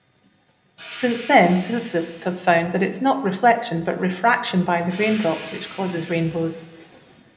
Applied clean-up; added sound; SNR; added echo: none; Hi-hat; 17 dB; reverberation time 0.7 s.